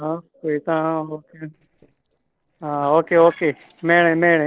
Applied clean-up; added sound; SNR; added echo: neural separator model SepFormer DNS4.